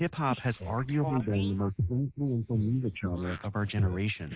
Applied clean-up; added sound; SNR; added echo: neural mask model Resemble Enhance denoiser.